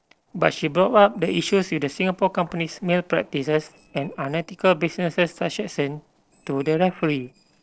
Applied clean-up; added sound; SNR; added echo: neural separator model SepFormer DNS4.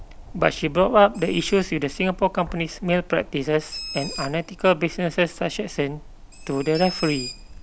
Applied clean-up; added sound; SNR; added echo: none; Bird; 14 dB; none.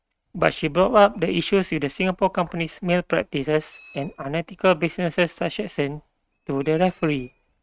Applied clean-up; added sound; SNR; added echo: neural mask model RNNoise.